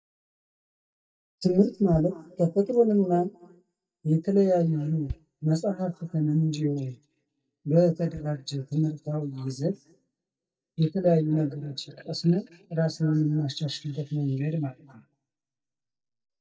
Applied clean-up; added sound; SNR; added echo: neural mask model DeepFilterNet 3.